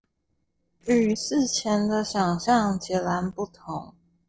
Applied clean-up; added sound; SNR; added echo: neural separator model SepFormer DNS4.